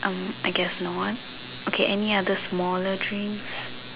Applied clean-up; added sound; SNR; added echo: none; none; none; none.